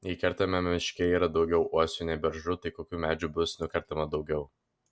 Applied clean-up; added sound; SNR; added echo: none; none; none; none.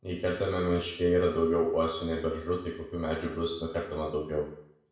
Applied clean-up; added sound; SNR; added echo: none; none; none; reverberation time 0.7 s.